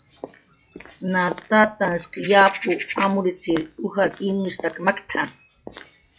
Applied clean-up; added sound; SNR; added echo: classical method log-MMSE.